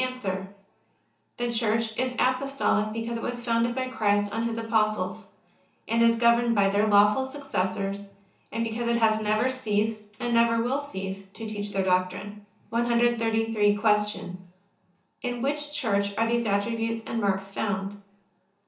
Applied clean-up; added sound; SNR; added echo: none; none; none; reverberation time 0.8 s.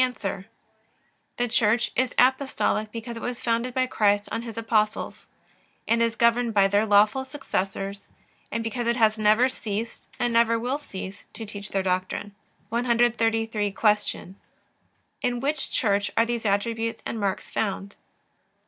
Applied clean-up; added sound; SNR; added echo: none; none; none; none.